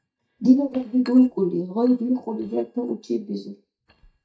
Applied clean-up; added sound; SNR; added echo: neural mask model DeepFilterNet 3.